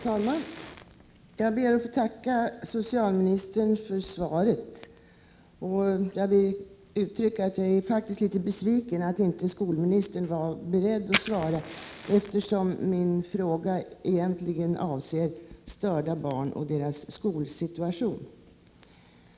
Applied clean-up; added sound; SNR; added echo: none; Fire; 13 dB; none.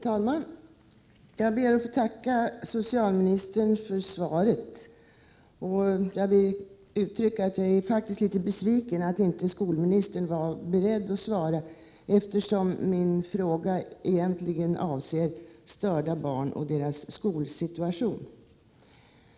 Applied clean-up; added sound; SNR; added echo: none; none; none; none.